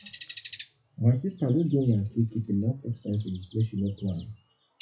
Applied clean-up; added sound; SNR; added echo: classical method WPE with log-MMSE.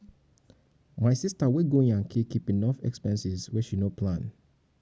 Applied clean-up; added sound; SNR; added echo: none; none; none; none.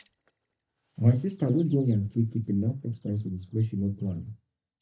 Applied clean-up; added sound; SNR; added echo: neural mask model DeepFilterNet 3.